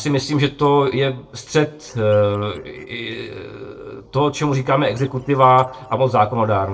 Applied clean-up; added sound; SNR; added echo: neural separator model SepFormer DNS4.